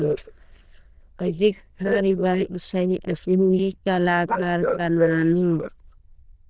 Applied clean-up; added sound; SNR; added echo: neural diffusion model UNIVERSE++.